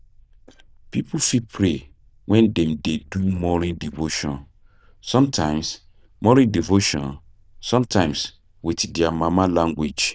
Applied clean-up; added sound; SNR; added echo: neural diffusion model UNIVERSE++.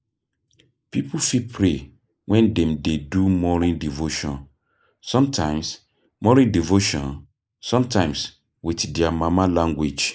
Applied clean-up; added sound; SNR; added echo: neural mask model Resemble Enhance denoiser.